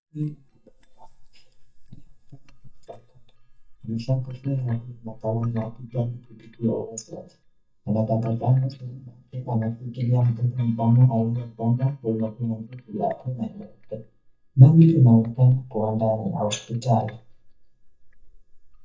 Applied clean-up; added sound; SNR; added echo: neural mask model DeepFilterNet 3.